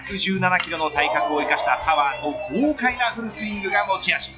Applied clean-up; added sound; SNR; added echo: classical method log-MMSE.